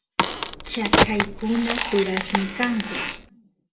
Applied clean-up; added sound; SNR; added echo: none; Crack; -3 dB; reverberation time 0.5 s.